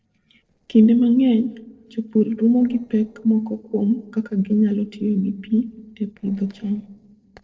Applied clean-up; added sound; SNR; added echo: neural separator model SepFormer DNS4.